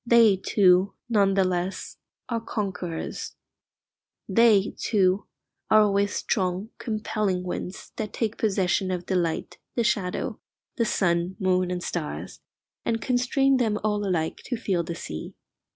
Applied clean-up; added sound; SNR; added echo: none; none; none; none.